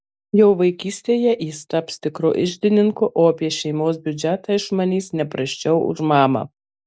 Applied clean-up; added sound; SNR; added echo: none; none; none; none.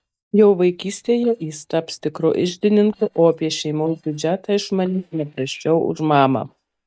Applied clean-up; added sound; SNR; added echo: neural mask model DeepFilterNet 3.